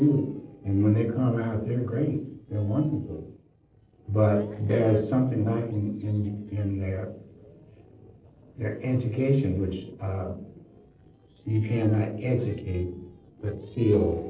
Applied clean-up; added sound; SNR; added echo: neural separator model SepFormer DNS4.